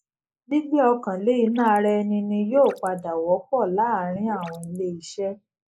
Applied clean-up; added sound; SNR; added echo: neural mask model Resemble Enhance denoiser.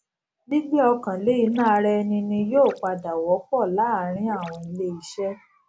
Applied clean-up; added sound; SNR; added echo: none; Gurgling / Liquid; 19 dB; none.